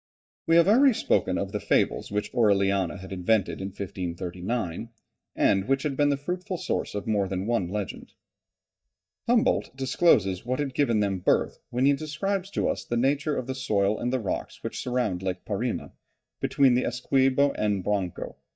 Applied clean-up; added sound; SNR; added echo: neural mask model DeepFilterNet 3.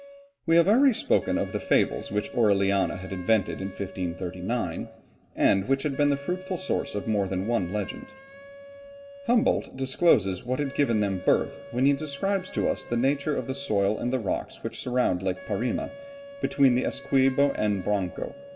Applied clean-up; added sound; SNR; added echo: none; Wind instrument, woodwind instrument; 18 dB; reverberation time 1.6 s.